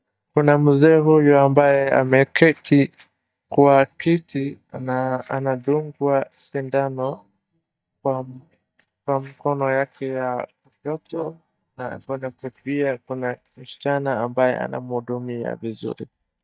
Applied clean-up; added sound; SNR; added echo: neural mask model DeepFilterNet 3.